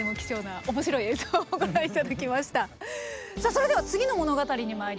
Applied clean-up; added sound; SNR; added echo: none; Piano; 18 dB; none.